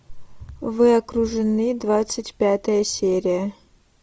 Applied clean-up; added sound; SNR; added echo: none; none; none; none.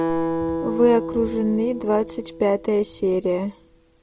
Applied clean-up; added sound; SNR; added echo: none; Acoustic guitar; 7 dB; none.